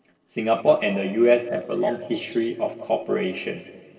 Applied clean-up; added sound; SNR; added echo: neural separator model SepFormer DNS4.